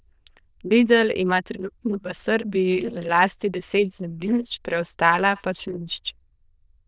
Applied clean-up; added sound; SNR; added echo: neural diffusion model UNIVERSE++.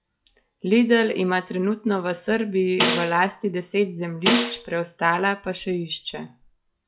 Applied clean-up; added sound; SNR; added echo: classical method log-MMSE.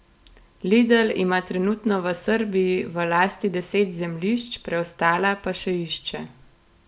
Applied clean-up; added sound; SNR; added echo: none; none; none; none.